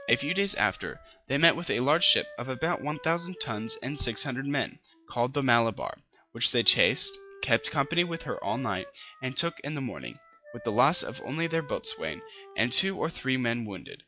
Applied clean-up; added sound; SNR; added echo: classical method log-MMSE.